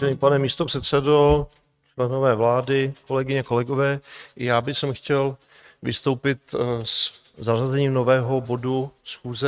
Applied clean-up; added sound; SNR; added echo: neural mask model RNNoise.